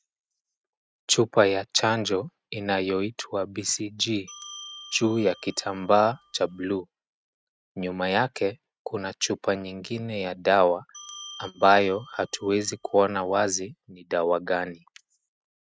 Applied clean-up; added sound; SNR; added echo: neural mask model RNNoise.